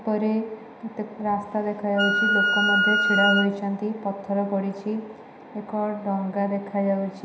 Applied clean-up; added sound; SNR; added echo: none; Wind instrument, woodwind instrument; -3 dB; reverberation time 0.9 s.